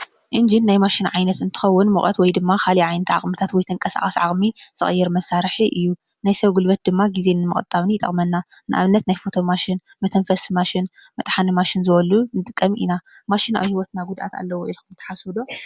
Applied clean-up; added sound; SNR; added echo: none; none; none; none.